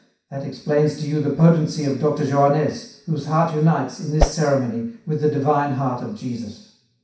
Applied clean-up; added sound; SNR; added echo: none; Whoosh, swoosh, swish; -1 dB; reverberation time 0.6 s.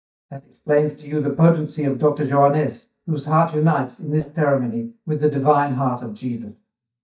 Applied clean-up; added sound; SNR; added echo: neural mask model DeepFilterNet 3.